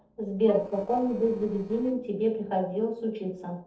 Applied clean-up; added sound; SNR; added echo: neural separator model SepFormer DNS4.